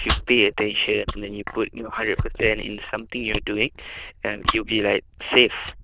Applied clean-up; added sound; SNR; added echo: neural diffusion model UNIVERSE++.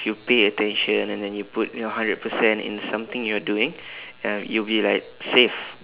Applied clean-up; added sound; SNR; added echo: none; none; none; none.